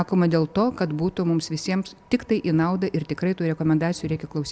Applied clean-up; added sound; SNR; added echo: none; none; none; none.